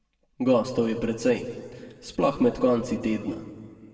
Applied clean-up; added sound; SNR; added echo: none; none; none; reverberation time 1.5 s.